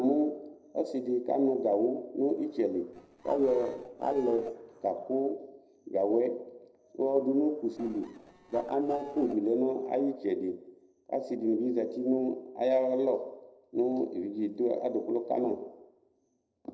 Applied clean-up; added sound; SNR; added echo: neural separator model SepFormer DNS4.